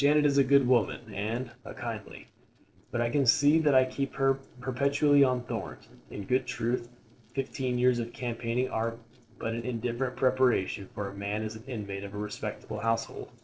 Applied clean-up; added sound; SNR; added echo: neural separator model SepFormer DNS4.